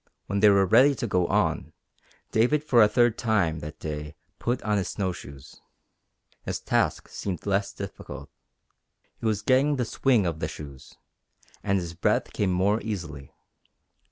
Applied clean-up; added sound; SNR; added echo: none; none; none; none.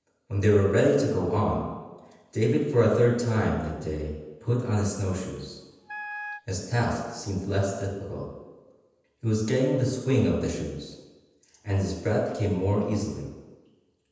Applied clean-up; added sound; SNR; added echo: none; Wind instrument, woodwind instrument; 12 dB; reverberation time 1.1 s.